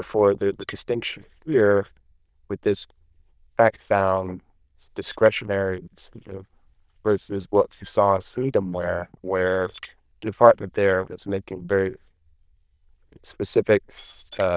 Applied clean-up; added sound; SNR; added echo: neural diffusion model UNIVERSE++.